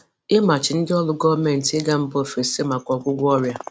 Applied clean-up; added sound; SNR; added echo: none; none; none; none.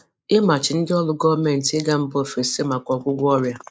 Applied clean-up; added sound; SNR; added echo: neural mask model Resemble Enhance denoiser.